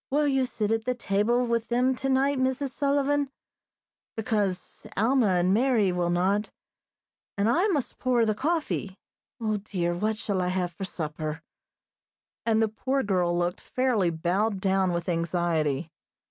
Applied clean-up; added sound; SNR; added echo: none; none; none; none.